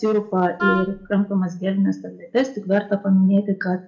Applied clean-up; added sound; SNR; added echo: none; Wind instrument, woodwind instrument; 6 dB; reverberation time 0.5 s.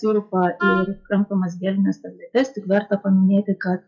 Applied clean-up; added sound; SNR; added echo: classical method WPE with log-MMSE.